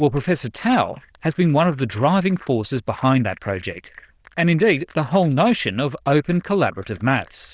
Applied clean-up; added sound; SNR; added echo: neural diffusion model UNIVERSE++.